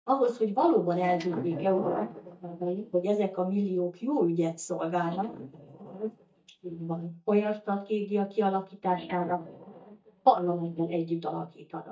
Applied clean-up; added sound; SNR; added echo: neural mask model DeepFilterNet 3.